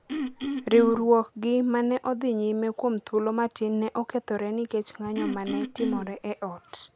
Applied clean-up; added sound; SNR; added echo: none; Cough; 5 dB; none.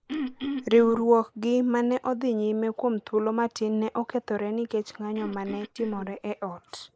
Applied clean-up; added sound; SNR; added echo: neural mask model Resemble Enhance denoiser.